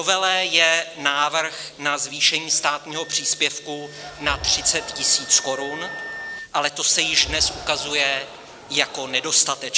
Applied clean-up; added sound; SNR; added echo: none; Cheering + Wind instrument, woodwind instrument; 16 dB; none.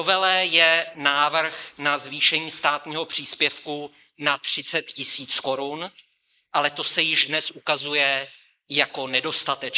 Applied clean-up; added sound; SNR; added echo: neural mask model Resemble Enhance denoiser.